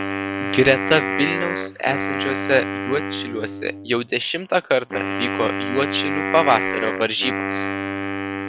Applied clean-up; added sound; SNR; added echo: none; Wind instrument, woodwind instrument; 3 dB; none.